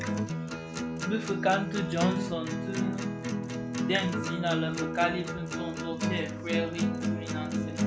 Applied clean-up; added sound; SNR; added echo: none; Acoustic guitar; -2 dB; none.